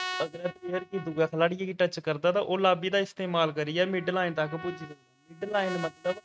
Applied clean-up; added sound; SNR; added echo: neural mask model RNNoise.